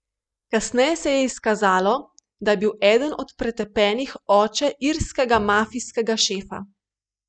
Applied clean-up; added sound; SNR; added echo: neural mask model DeepFilterNet 3.